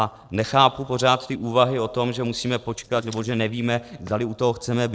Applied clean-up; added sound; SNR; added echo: neural separator model SepFormer DNS4.